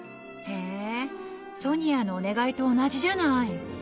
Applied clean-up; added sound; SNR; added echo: none; none; none; none.